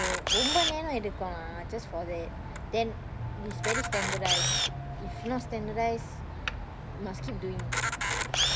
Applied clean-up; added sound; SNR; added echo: none; Camera; 1 dB; none.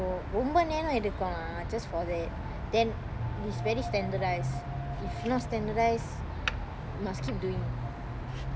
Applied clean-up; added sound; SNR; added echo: none; none; none; none.